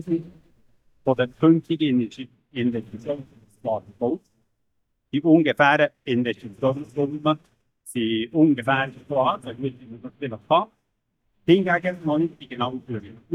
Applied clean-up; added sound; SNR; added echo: neural mask model DeepFilterNet 3.